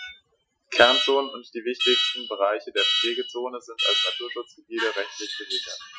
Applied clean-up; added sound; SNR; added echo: classical method Wiener filter.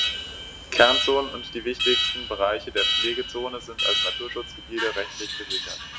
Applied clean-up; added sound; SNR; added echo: none; Alarm; 0 dB; none.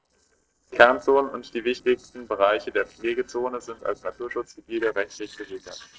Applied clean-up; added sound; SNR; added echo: neural separator model SepFormer DNS4.